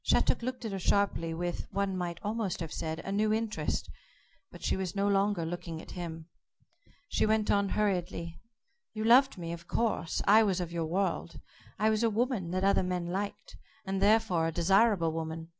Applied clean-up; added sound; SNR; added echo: none; none; none; none.